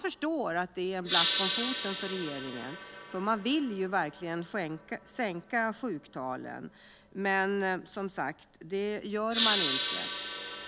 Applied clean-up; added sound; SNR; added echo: none; Gong; -4 dB; none.